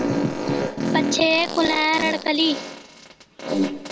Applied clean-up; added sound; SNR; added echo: none; Fart; 3 dB; none.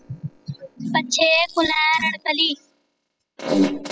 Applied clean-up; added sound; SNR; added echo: classical method spectral subtraction.